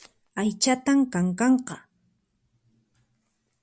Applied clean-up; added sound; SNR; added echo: none; none; none; none.